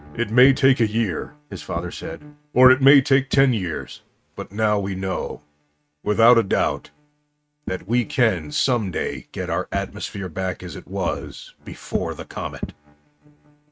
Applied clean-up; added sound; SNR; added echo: neural mask model RNNoise.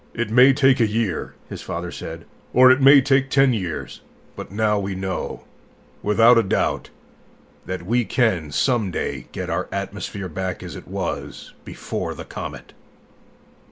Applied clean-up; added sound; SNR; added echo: none; none; none; none.